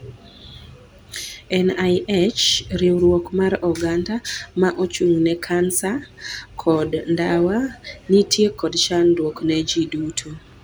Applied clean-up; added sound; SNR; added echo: none; none; none; none.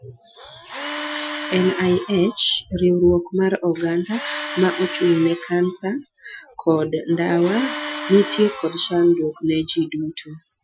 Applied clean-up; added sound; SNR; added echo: classical method Wiener filter.